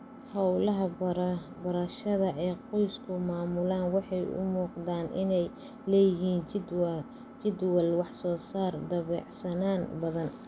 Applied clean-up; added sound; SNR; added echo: none; Engine; 17 dB; none.